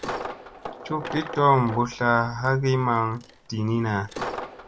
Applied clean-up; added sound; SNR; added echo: none; Coin (dropping); 12 dB; none.